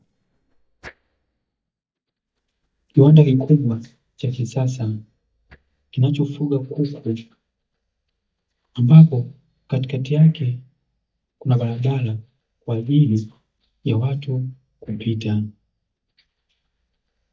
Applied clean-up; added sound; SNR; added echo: neural mask model DeepFilterNet 3.